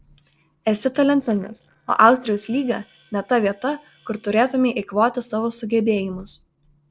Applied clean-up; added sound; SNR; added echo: neural separator model SepFormer DNS4.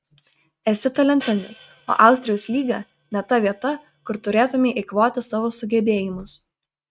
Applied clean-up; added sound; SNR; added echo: neural mask model RNNoise.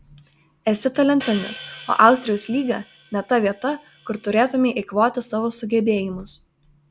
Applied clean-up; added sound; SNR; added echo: none; Hi-hat; 18 dB; none.